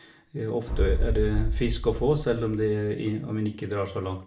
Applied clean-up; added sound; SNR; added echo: none; Boom; 1 dB; reverberation time 0.4 s.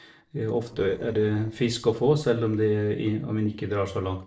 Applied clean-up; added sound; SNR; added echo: neural separator model SepFormer DNS4.